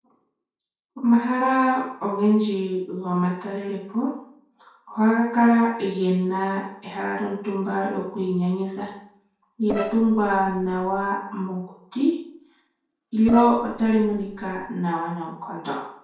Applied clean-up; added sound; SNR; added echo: neural separator model SepFormer DNS4.